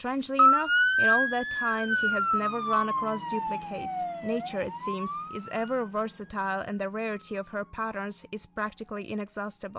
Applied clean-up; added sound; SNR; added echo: none; Motor vehicle (road) / Siren; -3 dB; none.